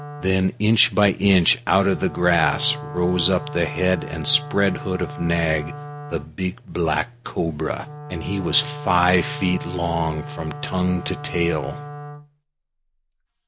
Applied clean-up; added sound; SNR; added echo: none; Wind instrument, woodwind instrument; 13 dB; none.